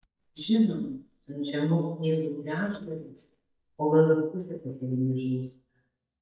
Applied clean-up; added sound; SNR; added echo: neural mask model DeepFilterNet 3.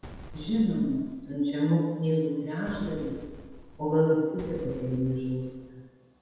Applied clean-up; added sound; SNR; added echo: none; Boom; 17 dB; reverberation time 1.2 s.